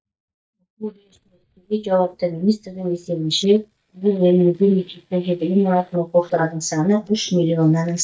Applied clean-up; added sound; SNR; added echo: neural mask model DeepFilterNet 3.